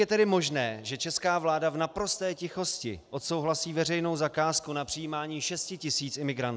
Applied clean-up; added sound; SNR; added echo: none; none; none; none.